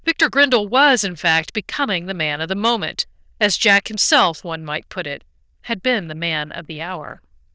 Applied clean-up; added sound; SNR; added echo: neural diffusion model UNIVERSE++.